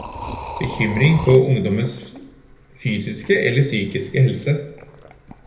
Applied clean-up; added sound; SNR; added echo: none; Liquid; 15 dB; reverberation time 0.7 s.